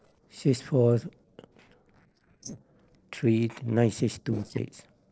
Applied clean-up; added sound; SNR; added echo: neural separator model SepFormer DNS4.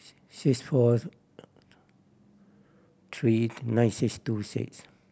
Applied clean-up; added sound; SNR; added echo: none; none; none; none.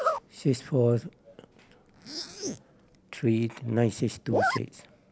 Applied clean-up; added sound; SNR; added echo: none; Zipper (clothing); 5 dB; none.